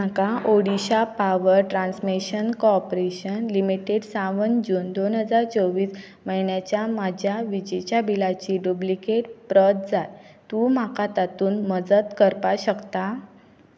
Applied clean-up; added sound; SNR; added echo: none; none; none; none.